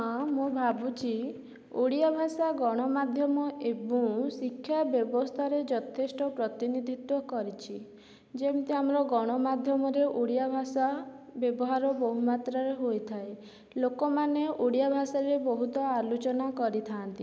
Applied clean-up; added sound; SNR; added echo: none; none; none; none.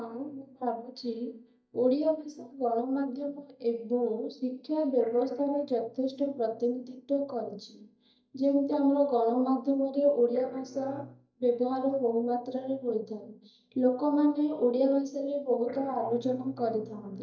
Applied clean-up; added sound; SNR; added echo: neural mask model DeepFilterNet 3.